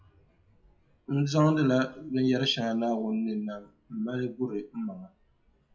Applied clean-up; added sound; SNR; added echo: classical method WPE with log-MMSE.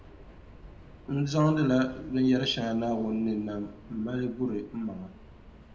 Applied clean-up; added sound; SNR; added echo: none; Subway, metro, underground; 20 dB; reverberation time 0.9 s.